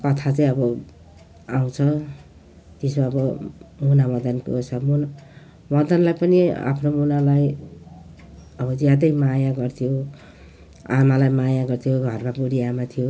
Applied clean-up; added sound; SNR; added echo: none; none; none; none.